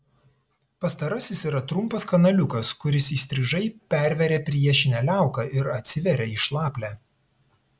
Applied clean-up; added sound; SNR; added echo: none; none; none; none.